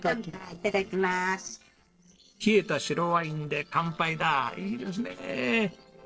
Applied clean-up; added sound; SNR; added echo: neural separator model SepFormer DNS4.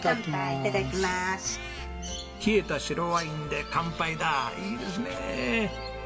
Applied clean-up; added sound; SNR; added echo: none; Crow; 16 dB; reverberation time 0.5 s.